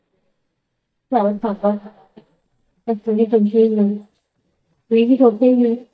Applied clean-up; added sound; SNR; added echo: neural mask model DeepFilterNet 3.